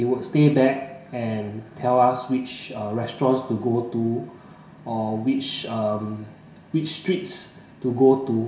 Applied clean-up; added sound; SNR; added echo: none; none; none; reverberation time 0.7 s.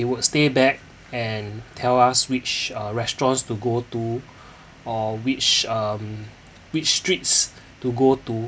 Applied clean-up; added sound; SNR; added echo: none; none; none; none.